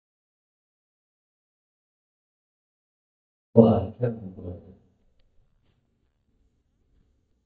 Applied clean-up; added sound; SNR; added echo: neural mask model DeepFilterNet 3.